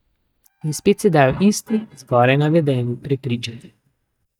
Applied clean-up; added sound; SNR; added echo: neural mask model DeepFilterNet 3.